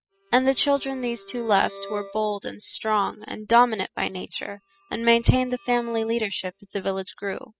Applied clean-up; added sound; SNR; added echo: classical method spectral subtraction.